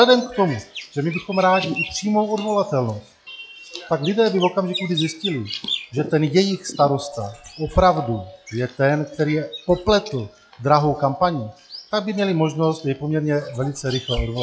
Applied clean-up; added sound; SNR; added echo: classical method log-MMSE.